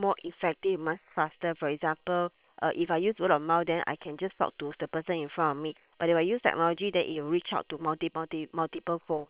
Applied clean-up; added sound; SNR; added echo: neural separator model SepFormer WHAM!.